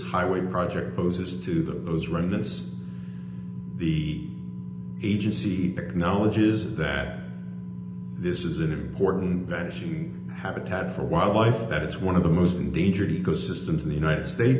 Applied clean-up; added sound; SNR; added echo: none; none; none; reverberation time 0.8 s.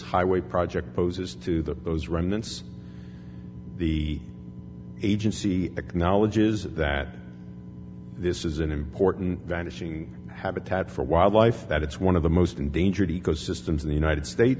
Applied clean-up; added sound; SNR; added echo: none; none; none; none.